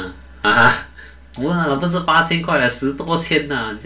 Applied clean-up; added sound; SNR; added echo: none; none; none; reverberation time 0.2 s.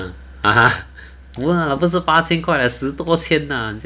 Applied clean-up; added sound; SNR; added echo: none; none; none; none.